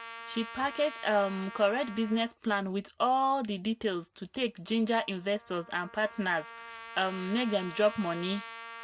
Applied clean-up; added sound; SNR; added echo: none; Trumpet; 15 dB; none.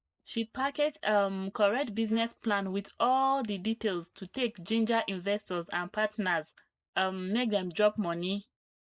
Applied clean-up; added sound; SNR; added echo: neural mask model Resemble Enhance denoiser.